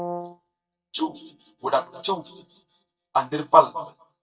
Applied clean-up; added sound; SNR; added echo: neural mask model DeepFilterNet 3.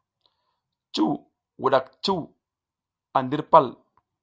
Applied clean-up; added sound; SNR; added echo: none; none; none; none.